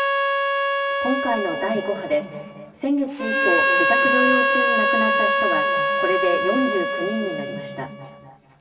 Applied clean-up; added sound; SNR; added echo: none; Harmonica; -4 dB; reverberation time 2.4 s.